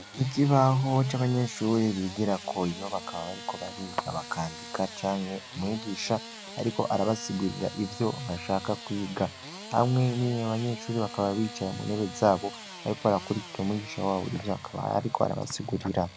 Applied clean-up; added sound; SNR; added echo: none; Engine starting / Sawing; 14 dB; none.